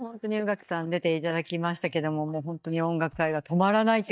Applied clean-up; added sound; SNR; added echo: neural mask model DeepFilterNet 3.